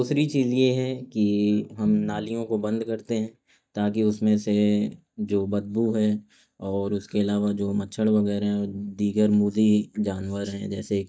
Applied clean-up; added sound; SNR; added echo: neural mask model DeepFilterNet 3.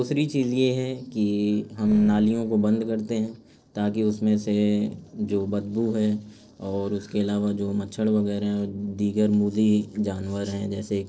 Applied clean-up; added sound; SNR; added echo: neural separator model SepFormer DNS4.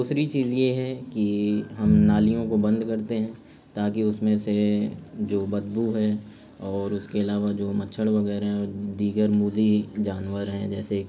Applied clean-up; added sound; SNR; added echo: none; Piano; 6 dB; none.